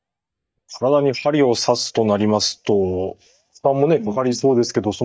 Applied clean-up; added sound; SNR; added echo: neural mask model DeepFilterNet 3.